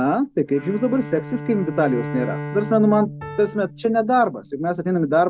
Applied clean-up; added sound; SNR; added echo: none; Piano + Bowed string instrument; 12 dB; none.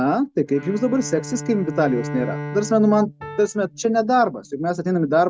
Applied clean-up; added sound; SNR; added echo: neural mask model RNNoise.